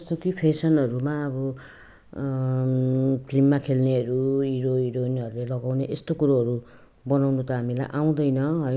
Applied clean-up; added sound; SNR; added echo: none; none; none; none.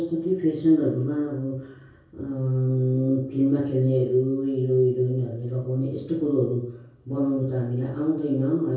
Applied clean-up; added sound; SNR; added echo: none; none; none; reverberation time 0.6 s.